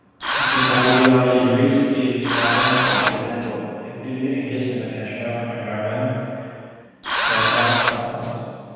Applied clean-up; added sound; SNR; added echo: none; Engine / Drill; -4 dB; reverberation time 2.1 s.